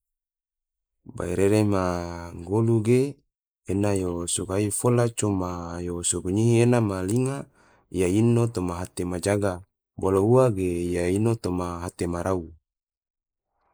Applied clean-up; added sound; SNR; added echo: neural mask model Resemble Enhance denoiser.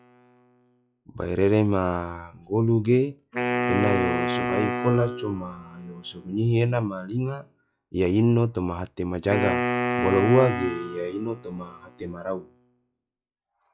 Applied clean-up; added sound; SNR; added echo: classical method log-MMSE.